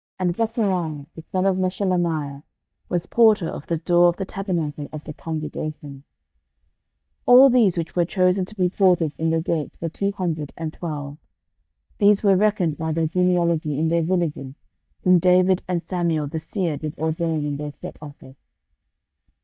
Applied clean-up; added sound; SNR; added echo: neural mask model DeepFilterNet 3.